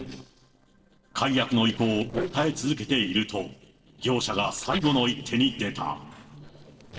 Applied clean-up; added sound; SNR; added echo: neural separator model SepFormer DNS4.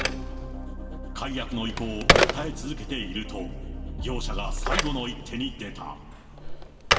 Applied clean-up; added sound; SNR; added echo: none; Telephone; -2 dB; reverberation time 2.3 s.